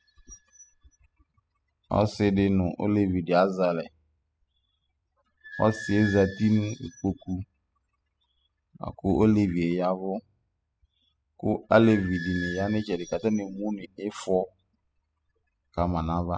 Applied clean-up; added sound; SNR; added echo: classical method spectral subtraction.